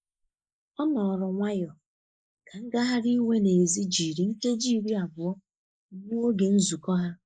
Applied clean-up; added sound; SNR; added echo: neural mask model Resemble Enhance denoiser.